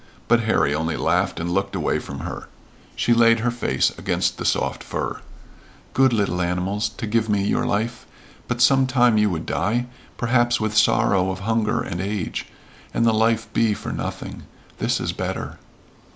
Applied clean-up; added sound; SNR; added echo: none; none; none; none.